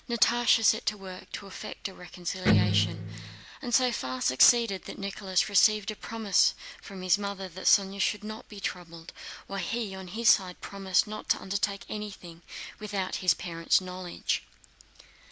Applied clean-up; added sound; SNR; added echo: none; Electric guitar; -4 dB; none.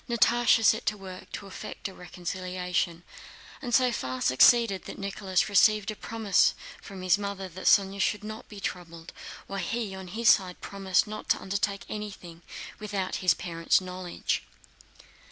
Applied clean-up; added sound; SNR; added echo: none; none; none; none.